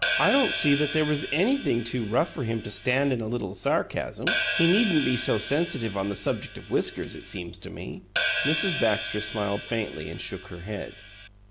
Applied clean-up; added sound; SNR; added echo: none; Hi-hat; 3 dB; none.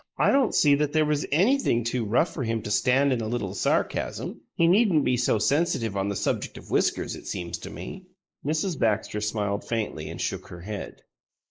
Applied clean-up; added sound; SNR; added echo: neural mask model Resemble Enhance denoiser.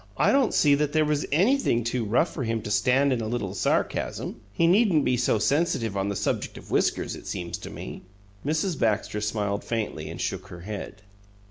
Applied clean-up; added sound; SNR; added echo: none; none; none; none.